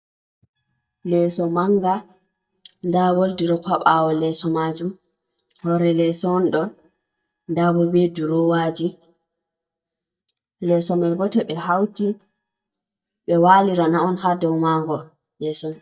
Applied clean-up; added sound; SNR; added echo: neural mask model DeepFilterNet 3.